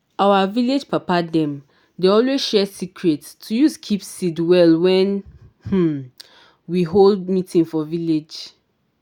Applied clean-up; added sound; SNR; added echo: none; none; none; none.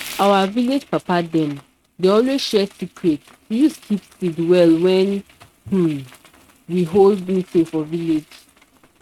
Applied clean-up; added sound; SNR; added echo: neural mask model RNNoise.